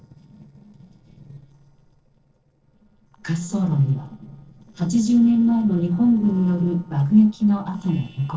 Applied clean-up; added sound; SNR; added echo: neural separator model SepFormer DNS4.